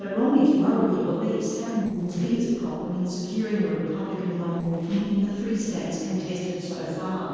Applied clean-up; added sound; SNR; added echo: neural separator model SepFormer DNS4.